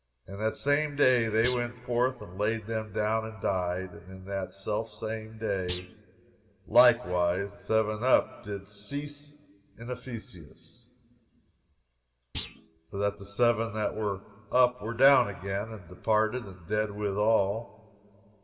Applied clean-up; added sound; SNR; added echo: none; Thump, thud; 16 dB; reverberation time 1.7 s.